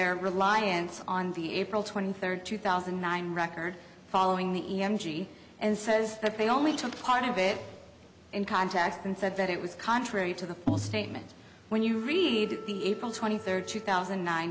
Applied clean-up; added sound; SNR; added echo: none; Wind instrument, woodwind instrument; 16 dB; none.